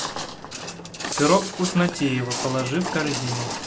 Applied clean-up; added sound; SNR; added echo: none; Walk, footsteps; 6 dB; none.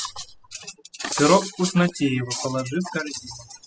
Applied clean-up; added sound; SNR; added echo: classical method spectral subtraction.